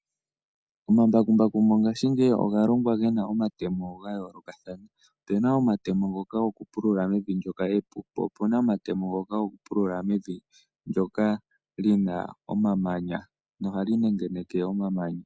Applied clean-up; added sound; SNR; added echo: none; none; none; none.